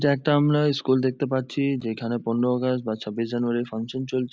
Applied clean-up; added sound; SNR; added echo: none; none; none; none.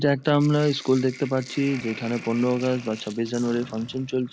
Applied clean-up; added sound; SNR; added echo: none; Sink (filling or washing); 18 dB; none.